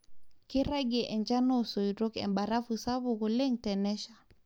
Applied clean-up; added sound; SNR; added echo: none; none; none; none.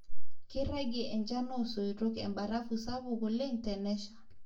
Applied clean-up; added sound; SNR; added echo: none; none; none; reverberation time 0.2 s.